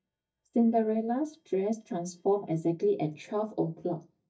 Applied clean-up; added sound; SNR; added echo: neural mask model DeepFilterNet 3.